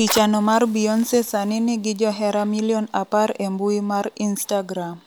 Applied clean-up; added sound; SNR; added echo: none; Fire; 18 dB; none.